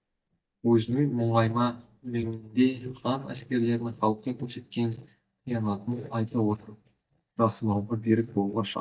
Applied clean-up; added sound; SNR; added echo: neural mask model DeepFilterNet 3.